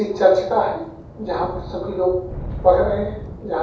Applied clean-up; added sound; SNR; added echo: none; Thunder / Rain; 12 dB; reverberation time 0.7 s.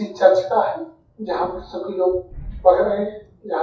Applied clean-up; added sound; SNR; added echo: classical method WPE with log-MMSE.